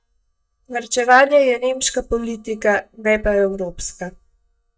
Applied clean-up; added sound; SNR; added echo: neural mask model DeepFilterNet 3.